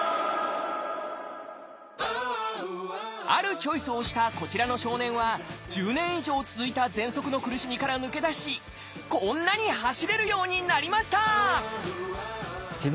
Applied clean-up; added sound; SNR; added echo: none; none; none; none.